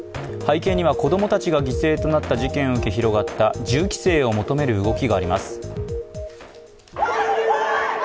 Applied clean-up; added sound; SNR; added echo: none; none; none; none.